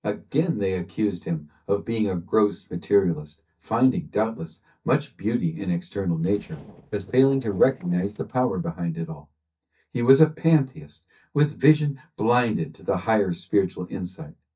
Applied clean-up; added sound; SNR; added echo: neural mask model DeepFilterNet 3.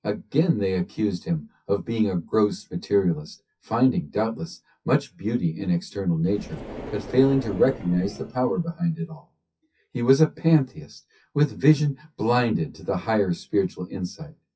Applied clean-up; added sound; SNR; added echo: classical method WPE with log-MMSE.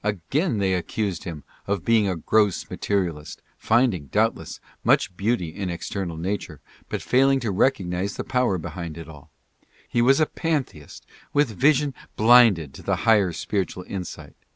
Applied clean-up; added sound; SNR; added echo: none; none; none; none.